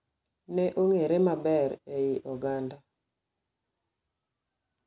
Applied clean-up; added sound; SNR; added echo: none; none; none; none.